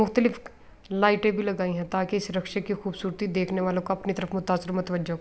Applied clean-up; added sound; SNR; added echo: none; none; none; none.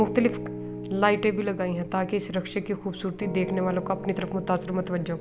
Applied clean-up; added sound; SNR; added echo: none; Piano; 9 dB; none.